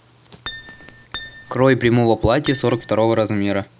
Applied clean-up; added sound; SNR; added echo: none; Acoustic guitar; 15 dB; none.